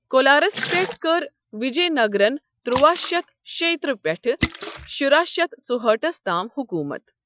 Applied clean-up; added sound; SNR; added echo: classical method Wiener filter.